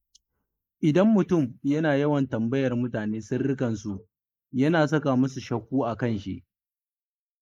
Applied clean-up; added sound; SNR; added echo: neural mask model Resemble Enhance denoiser.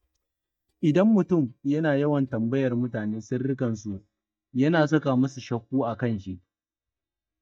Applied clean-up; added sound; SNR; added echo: neural mask model DeepFilterNet 3.